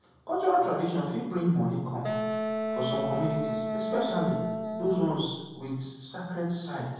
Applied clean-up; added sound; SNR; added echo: none; Wind instrument, woodwind instrument; 2 dB; reverberation time 1.1 s.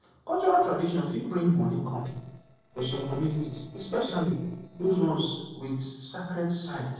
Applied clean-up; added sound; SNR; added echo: neural separator model SepFormer DNS4.